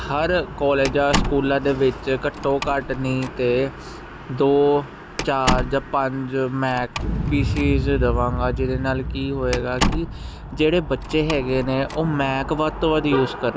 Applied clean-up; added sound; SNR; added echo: none; Explosion + Slam; 6 dB; none.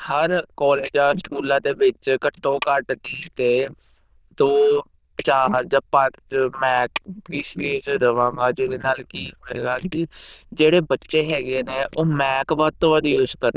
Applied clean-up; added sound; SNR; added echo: neural diffusion model UNIVERSE++.